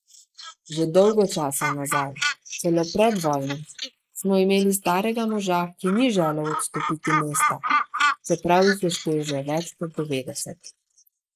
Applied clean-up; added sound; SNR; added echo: neural mask model Resemble Enhance denoiser.